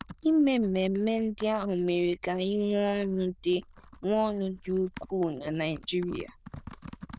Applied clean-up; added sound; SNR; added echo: neural diffusion model UNIVERSE++.